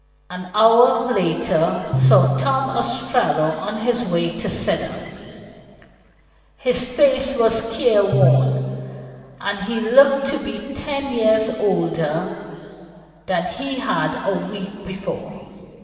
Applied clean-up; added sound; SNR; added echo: none; Piano; 1 dB; reverberation time 2.9 s.